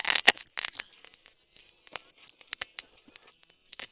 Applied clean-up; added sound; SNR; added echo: neural separator model SepFormer WHAM!.